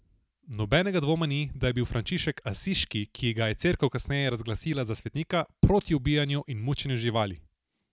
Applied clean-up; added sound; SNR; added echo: none; none; none; none.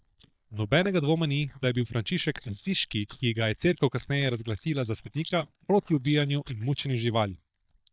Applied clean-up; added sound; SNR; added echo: neural mask model DeepFilterNet 3.